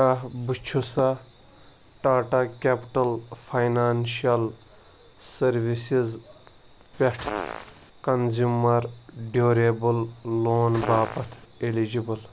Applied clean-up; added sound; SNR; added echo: none; Fart; 9 dB; none.